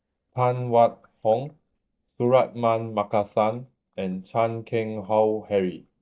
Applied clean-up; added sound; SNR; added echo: neural mask model DeepFilterNet 3.